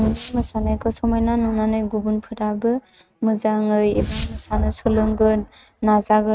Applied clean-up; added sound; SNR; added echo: neural mask model RNNoise.